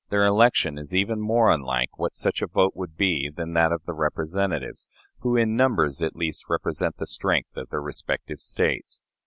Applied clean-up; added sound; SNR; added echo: none; none; none; none.